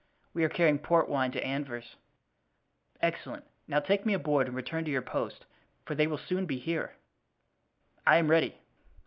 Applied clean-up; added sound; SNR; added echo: none; none; none; none.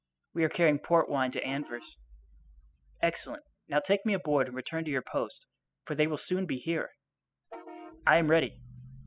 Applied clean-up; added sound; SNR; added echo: classical method spectral subtraction.